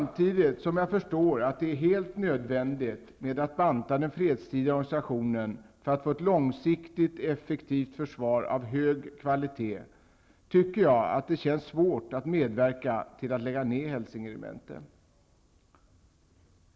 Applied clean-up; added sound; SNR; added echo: none; none; none; none.